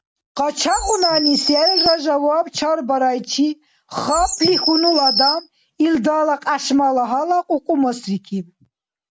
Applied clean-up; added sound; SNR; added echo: none; Bird vocalization, bird call, bird song; 4 dB; none.